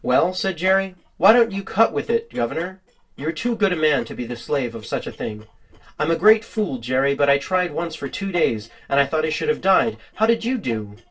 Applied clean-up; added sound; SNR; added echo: neural separator model SepFormer DNS4.